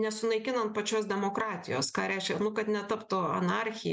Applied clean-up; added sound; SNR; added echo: none; none; none; none.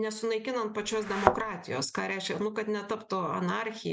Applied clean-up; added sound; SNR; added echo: none; Thump, thud; -2 dB; none.